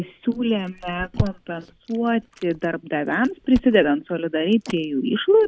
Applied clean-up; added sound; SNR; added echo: none; Chewing, mastication; 13 dB; none.